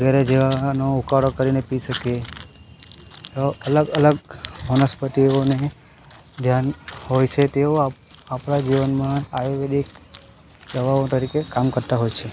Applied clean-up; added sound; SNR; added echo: none; none; none; none.